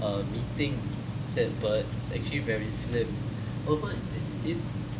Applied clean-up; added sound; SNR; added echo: none; Tick-tock; 0 dB; none.